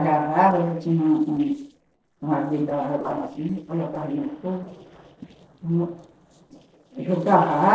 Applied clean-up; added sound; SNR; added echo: neural separator model SepFormer DNS4.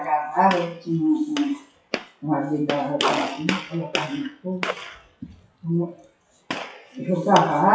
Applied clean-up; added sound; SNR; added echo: classical method WPE with log-MMSE.